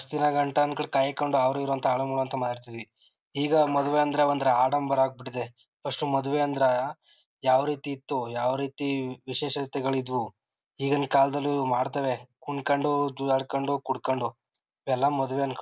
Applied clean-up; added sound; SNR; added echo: none; none; none; none.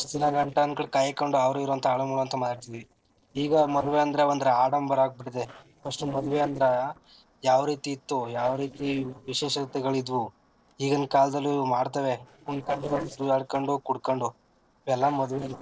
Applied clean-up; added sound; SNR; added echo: neural separator model SepFormer DNS4.